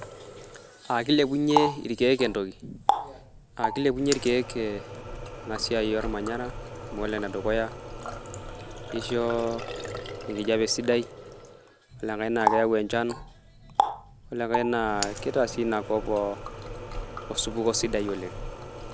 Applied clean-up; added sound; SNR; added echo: none; Water tap, faucet; 6 dB; none.